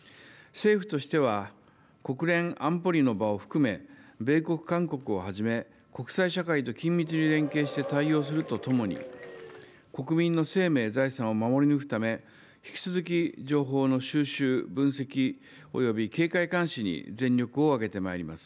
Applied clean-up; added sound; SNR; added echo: none; Applause / Crowd / Cheering; 13 dB; none.